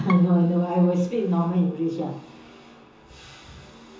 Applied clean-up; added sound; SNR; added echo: none; Bowed string instrument; 15 dB; reverberation time 0.7 s.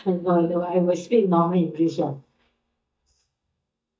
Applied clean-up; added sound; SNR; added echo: neural mask model DeepFilterNet 3.